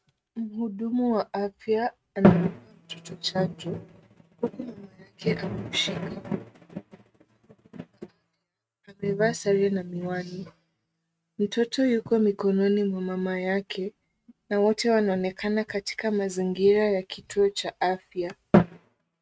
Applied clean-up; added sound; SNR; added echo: neural mask model RNNoise.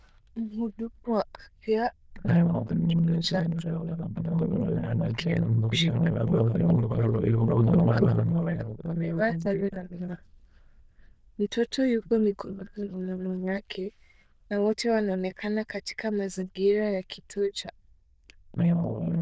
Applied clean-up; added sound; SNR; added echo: neural diffusion model UNIVERSE++.